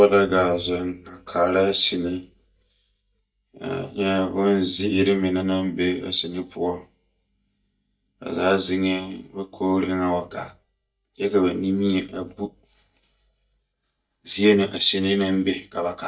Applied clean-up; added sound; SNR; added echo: neural mask model DeepFilterNet 3.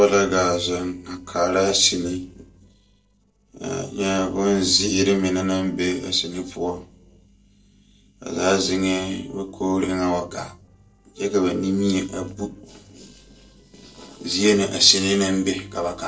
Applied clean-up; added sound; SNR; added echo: neural separator model SepFormer DNS4.